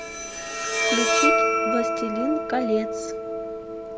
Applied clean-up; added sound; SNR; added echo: none; Bowed string instrument; -5 dB; none.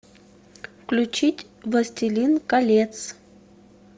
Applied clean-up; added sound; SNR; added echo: none; none; none; none.